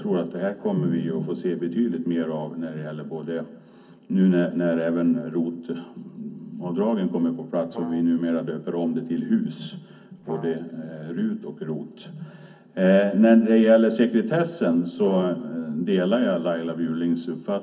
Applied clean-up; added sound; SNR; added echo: none; Brass instrument; 17 dB; reverberation time 0.3 s.